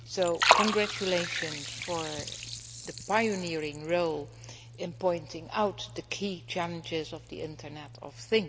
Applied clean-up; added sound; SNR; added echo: none; Liquid; 3 dB; none.